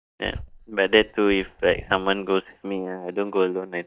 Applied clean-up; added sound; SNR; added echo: neural mask model DeepFilterNet 3.